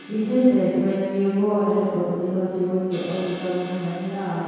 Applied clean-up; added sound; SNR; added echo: none; Crash cymbal; 19 dB; reverberation time 2.0 s.